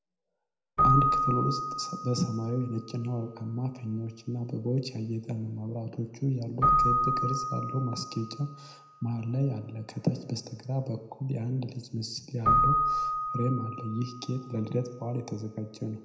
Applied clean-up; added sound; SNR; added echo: none; Keyboard (musical); 0 dB; reverberation time 0.7 s.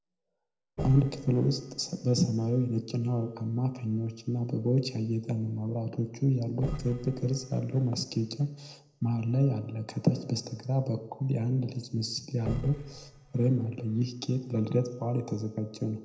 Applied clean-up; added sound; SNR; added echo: neural separator model SepFormer DNS4.